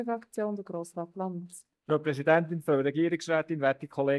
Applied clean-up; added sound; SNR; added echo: neural mask model DeepFilterNet 3.